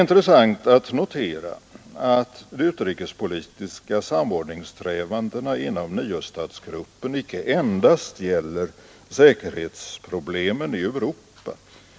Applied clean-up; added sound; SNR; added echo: none; none; none; none.